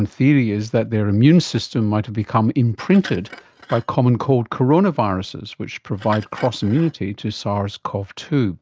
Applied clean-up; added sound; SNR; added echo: neural mask model RNNoise.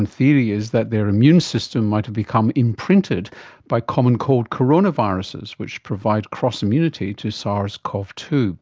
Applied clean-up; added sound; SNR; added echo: none; none; none; none.